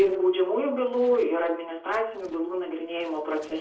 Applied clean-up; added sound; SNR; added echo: neural separator model SepFormer DNS4.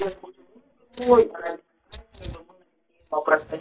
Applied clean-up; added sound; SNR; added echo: neural mask model DeepFilterNet 3.